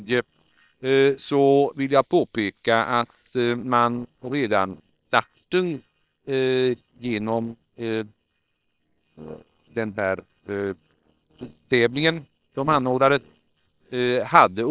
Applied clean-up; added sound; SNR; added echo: neural separator model SepFormer WHAM!.